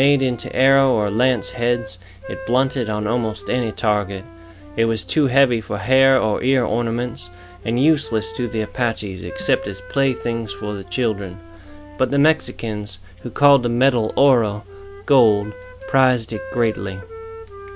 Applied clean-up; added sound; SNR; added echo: none; Wind instrument, woodwind instrument; 17 dB; none.